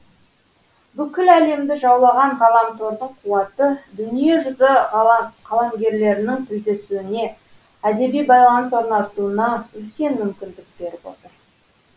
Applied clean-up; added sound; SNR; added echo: none; none; none; none.